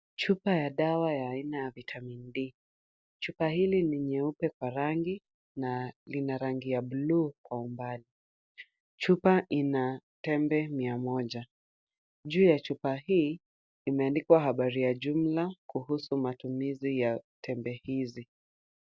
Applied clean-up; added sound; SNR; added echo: none; none; none; none.